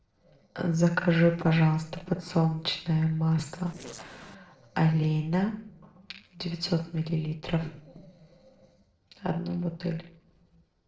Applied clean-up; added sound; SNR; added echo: neural separator model SepFormer DNS4.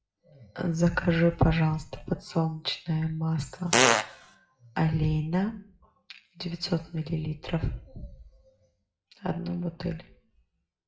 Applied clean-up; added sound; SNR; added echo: classical method WPE with log-MMSE.